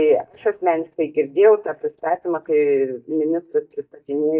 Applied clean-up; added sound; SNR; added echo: neural mask model DeepFilterNet 3.